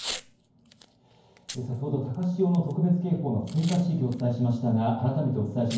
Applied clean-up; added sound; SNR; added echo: none; Packing tape, duct tape / Tearing; 18 dB; reverberation time 0.9 s.